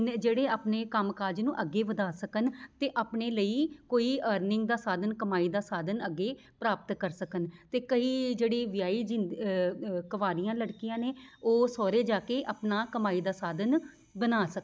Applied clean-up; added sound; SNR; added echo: none; none; none; none.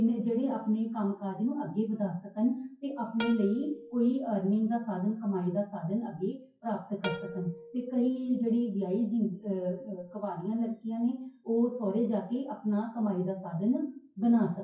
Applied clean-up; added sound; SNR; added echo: classical method WPE with log-MMSE.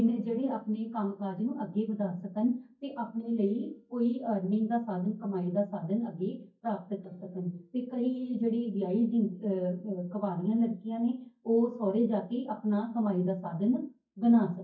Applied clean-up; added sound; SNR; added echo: neural mask model DeepFilterNet 3.